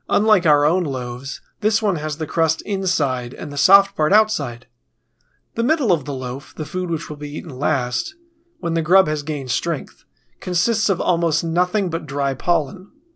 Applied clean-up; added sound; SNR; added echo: none; none; none; none.